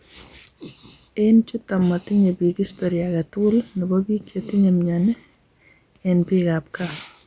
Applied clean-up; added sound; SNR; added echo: none; none; none; none.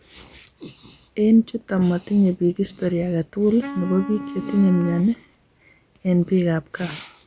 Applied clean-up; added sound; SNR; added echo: none; Wind instrument, woodwind instrument; 12 dB; none.